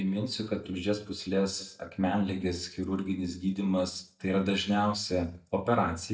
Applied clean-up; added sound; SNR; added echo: neural mask model DeepFilterNet 3.